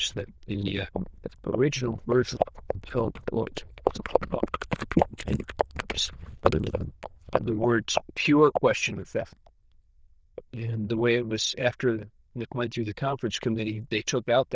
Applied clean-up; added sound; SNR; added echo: neural diffusion model UNIVERSE++.